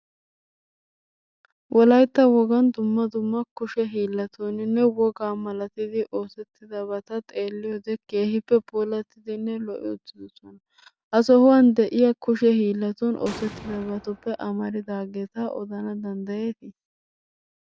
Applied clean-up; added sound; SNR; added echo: none; Explosion; 18 dB; none.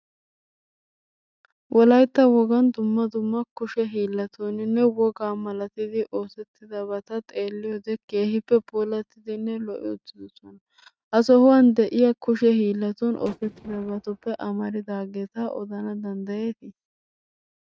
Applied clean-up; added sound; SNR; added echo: neural mask model RNNoise.